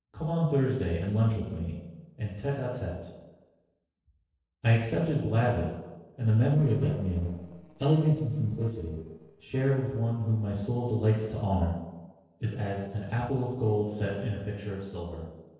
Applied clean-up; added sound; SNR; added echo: neural separator model SepFormer DNS4.